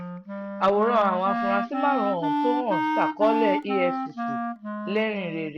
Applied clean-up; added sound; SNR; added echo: none; Wind instrument, woodwind instrument; 2 dB; none.